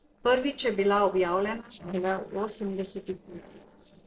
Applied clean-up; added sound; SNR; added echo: neural separator model SepFormer DNS4.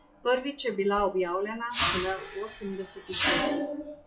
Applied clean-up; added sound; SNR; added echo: classical method WPE with log-MMSE.